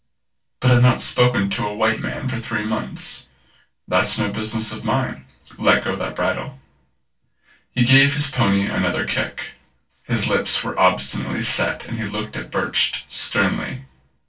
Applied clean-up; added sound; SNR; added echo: none; none; none; reverberation time 0.2 s.